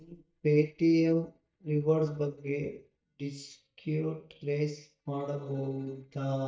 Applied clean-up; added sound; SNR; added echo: neural mask model DeepFilterNet 3.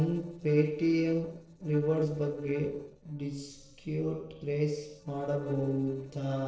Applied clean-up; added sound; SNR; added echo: neural separator model SepFormer DNS4.